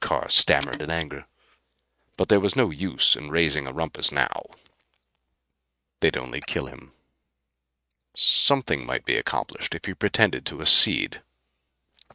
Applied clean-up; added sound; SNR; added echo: neural mask model RNNoise.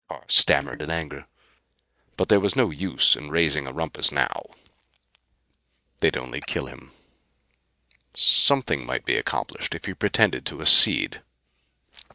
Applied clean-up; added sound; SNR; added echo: neural mask model DeepFilterNet 3.